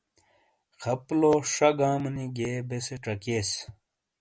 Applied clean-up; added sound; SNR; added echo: none; none; none; none.